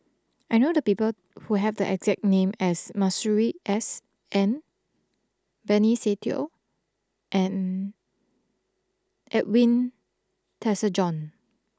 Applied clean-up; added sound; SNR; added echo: none; none; none; none.